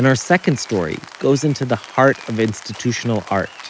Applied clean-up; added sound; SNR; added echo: none; Rain; 20 dB; none.